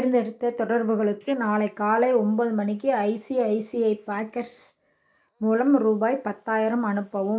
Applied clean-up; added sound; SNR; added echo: neural mask model Resemble Enhance denoiser.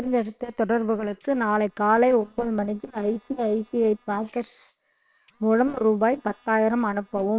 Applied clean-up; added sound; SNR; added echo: neural separator model SepFormer WHAM!.